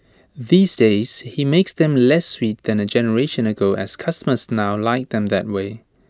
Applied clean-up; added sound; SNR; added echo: neural mask model Resemble Enhance denoiser.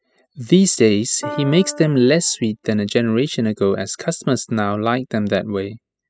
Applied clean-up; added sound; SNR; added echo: classical method spectral subtraction.